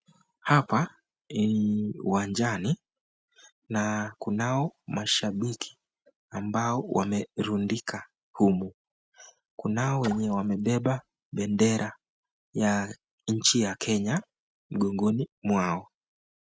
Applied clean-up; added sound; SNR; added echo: neural mask model RNNoise.